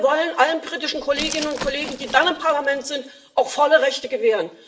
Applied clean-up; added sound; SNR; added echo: none; Glass; 14 dB; reverberation time 0.6 s.